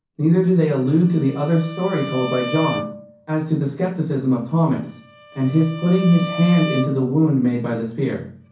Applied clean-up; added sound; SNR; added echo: none; Bowed string instrument; 14 dB; reverberation time 0.6 s.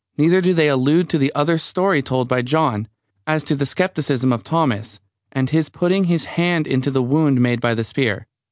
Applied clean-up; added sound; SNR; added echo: none; none; none; none.